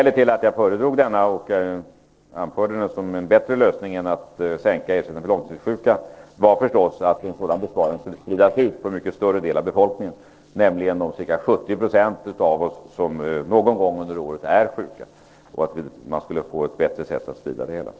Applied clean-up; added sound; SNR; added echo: neural separator model SepFormer DNS4.